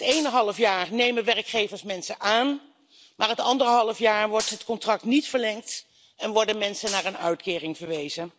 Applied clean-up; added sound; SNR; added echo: none; Gunshot, gunfire; 14 dB; none.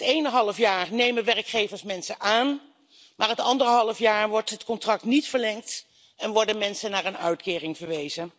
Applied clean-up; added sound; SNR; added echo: none; none; none; none.